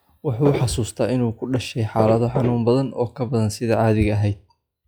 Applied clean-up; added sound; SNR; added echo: classical method log-MMSE.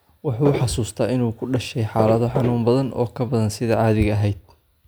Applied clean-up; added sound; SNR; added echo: none; Walk, footsteps; 5 dB; none.